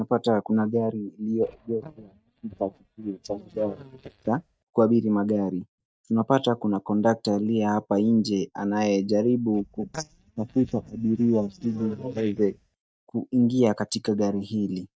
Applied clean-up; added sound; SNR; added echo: neural mask model DeepFilterNet 3.